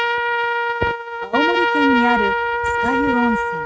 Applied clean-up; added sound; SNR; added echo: neural mask model RNNoise.